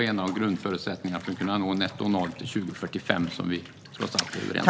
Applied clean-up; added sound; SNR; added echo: none; Bathtub (filling or washing) / Water; 19 dB; none.